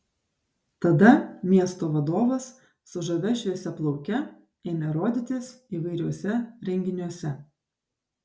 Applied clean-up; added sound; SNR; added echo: none; none; none; none.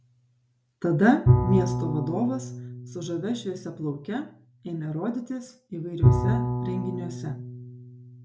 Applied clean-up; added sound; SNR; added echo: none; Bowed string instrument; -1 dB; none.